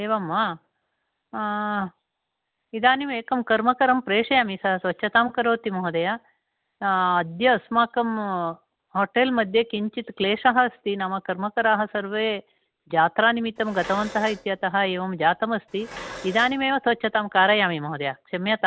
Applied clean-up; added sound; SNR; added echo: none; Dishes, pots, and pans; 17 dB; none.